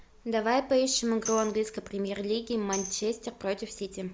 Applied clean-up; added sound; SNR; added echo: none; Tambourine; 14 dB; none.